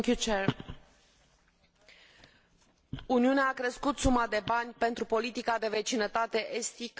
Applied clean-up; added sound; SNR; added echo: none; none; none; none.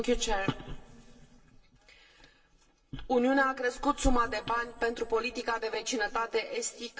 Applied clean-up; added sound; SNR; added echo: none; none; none; reverberation time 2.8 s.